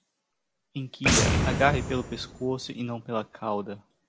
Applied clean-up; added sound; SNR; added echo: none; Boom; -1 dB; none.